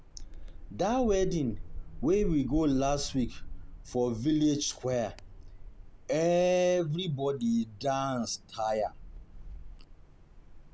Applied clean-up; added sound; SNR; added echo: none; Wind; 10 dB; none.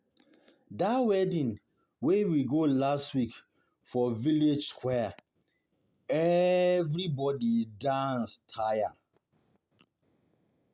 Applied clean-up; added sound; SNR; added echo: none; none; none; none.